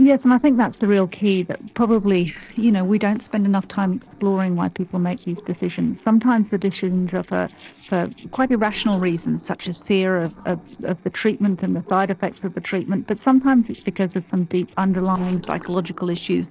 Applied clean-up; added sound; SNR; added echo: neural separator model SepFormer DNS4.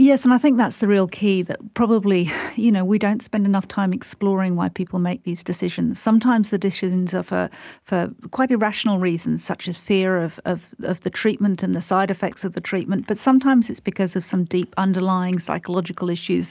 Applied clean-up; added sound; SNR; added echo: none; none; none; none.